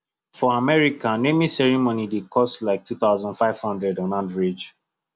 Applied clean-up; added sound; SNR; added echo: none; none; none; none.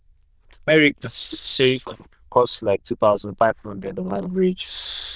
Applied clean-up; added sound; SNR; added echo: neural diffusion model UNIVERSE++.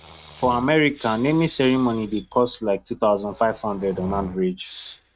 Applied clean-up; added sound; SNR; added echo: neural mask model RNNoise.